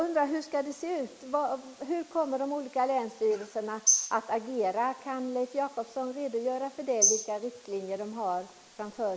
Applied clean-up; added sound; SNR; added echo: neural mask model Resemble Enhance denoiser.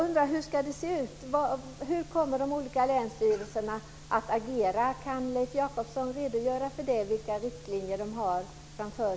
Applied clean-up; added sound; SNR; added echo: none; none; none; none.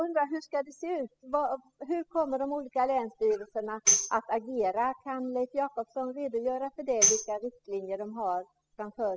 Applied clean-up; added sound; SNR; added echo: classical method spectral subtraction.